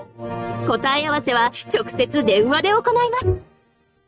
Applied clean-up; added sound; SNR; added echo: neural mask model RNNoise.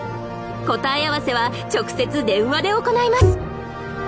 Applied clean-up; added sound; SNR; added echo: none; Bowed string instrument; -2 dB; none.